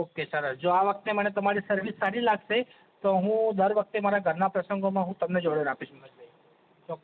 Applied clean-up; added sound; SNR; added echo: none; none; none; none.